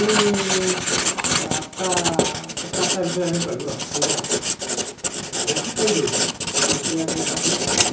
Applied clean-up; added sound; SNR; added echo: none; Writing; -4 dB; reverberation time 0.6 s.